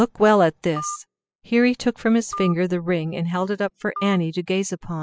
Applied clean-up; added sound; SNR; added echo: classical method spectral subtraction.